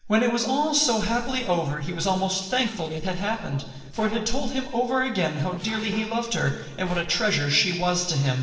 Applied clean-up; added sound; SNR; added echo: neural separator model SepFormer DNS4.